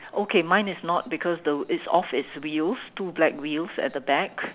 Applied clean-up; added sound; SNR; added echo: none; none; none; none.